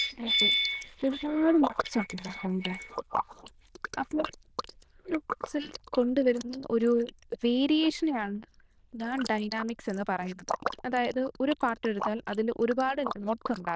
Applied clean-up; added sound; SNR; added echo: neural diffusion model UNIVERSE++.